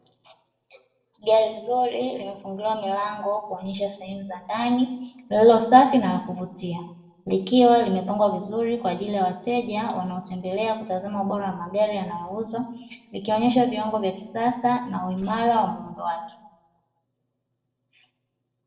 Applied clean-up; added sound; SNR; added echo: neural separator model SepFormer DNS4.